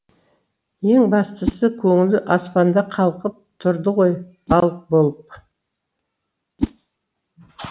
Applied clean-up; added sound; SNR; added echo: none; Whoosh, swoosh, swish; 12 dB; none.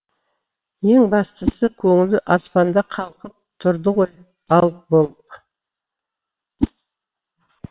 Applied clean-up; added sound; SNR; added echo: neural separator model SepFormer WHAM!.